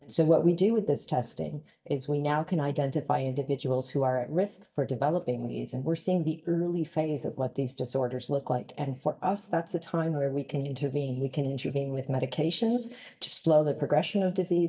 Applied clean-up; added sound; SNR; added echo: neural mask model DeepFilterNet 3.